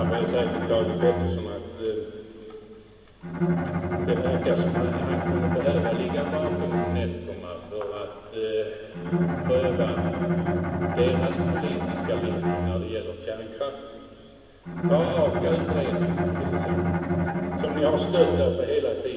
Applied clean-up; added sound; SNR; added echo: none; Bowed string instrument; -1 dB; reverberation time 2.9 s.